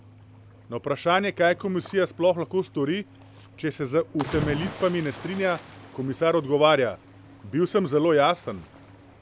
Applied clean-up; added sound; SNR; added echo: none; Cricket / Waves, surf; 16 dB; none.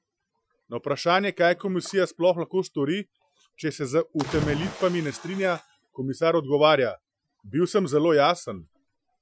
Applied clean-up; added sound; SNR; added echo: classical method Wiener filter.